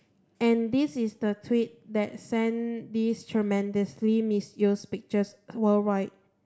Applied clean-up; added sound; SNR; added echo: none; none; none; none.